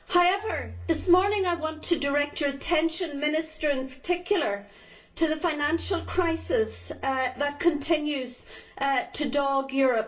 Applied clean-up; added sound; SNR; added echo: none; Marimba, xylophone; 18 dB; reverberation time 0.3 s.